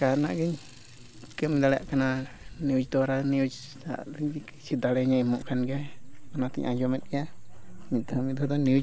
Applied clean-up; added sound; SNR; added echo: none; Mechanisms / Bicycle; 12 dB; none.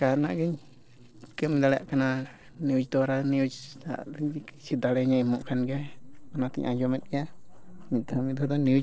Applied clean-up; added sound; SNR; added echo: neural separator model SepFormer DNS4.